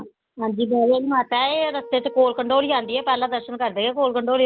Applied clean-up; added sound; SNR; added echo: none; Wind instrument, woodwind instrument; 18 dB; none.